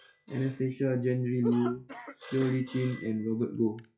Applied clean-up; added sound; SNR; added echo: classical method log-MMSE.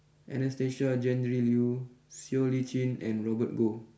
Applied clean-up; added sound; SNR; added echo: none; none; none; none.